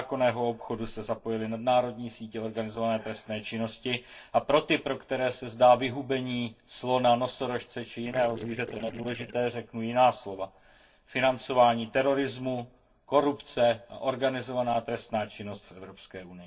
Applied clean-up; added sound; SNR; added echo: neural separator model SepFormer DNS4.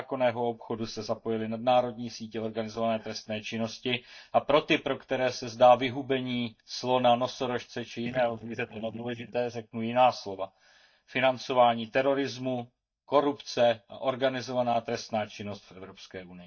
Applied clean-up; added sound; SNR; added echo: neural mask model DeepFilterNet 3.